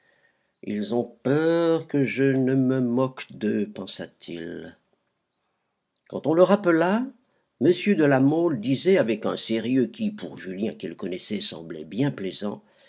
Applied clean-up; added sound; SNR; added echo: none; none; none; none.